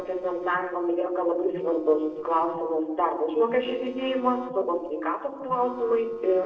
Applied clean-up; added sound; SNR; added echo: neural separator model SepFormer DNS4.